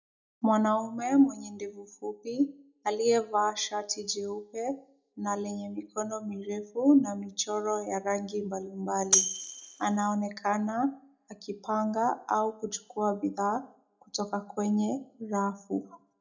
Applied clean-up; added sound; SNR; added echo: none; Tambourine; -1 dB; reverberation time 0.2 s.